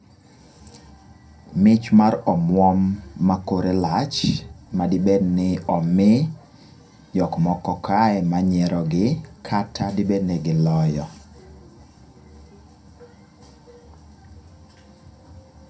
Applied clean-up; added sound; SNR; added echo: none; none; none; reverberation time 0.2 s.